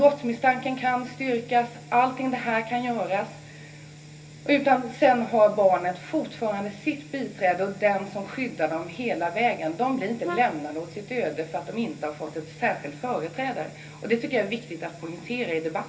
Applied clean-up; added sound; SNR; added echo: none; Brass instrument; 12 dB; reverberation time 0.3 s.